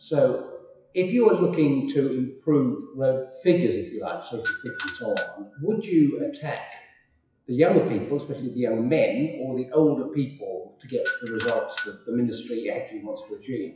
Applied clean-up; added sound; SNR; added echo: classical method WPE with log-MMSE.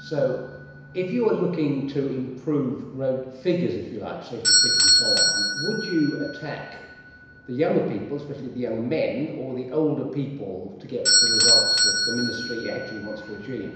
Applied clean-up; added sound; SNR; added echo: none; Bell / Doorbell; -2 dB; reverberation time 1.0 s.